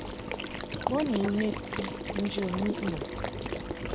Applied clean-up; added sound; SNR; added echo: none; Water / Liquid; 1 dB; none.